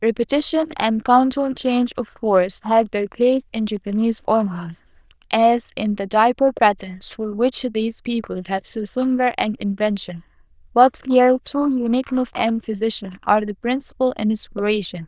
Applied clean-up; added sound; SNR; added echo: neural diffusion model UNIVERSE++.